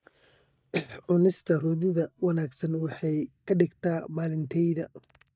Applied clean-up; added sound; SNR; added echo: neural mask model DeepFilterNet 3.